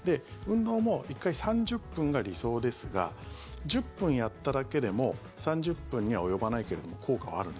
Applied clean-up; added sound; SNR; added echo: none; none; none; none.